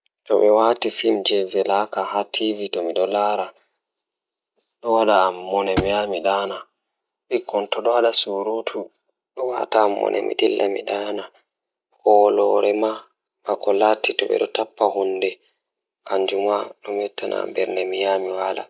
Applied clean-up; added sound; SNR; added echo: none; Thump, thud; 5 dB; none.